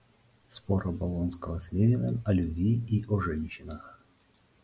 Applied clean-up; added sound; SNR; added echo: none; none; none; none.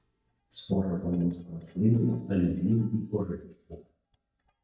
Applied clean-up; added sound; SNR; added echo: neural mask model DeepFilterNet 3.